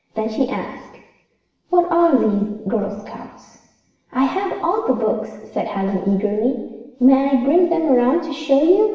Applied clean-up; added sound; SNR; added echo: none; none; none; reverberation time 1.1 s.